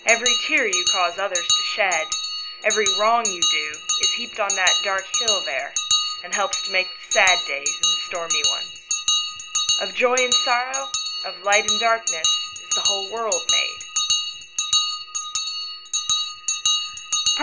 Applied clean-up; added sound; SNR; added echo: none; Bell; -2 dB; none.